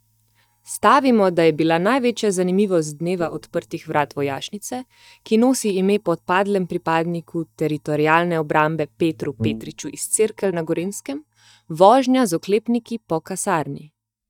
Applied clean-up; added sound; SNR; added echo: neural mask model DeepFilterNet 3.